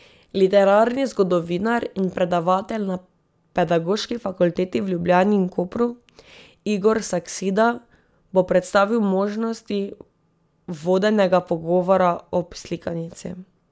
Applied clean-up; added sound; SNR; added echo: none; none; none; none.